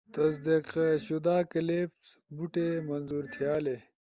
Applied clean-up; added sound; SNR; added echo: none; Glass; 19 dB; none.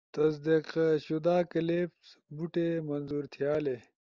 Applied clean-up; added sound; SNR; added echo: none; none; none; none.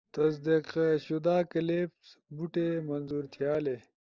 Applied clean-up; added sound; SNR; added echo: neural separator model SepFormer DNS4.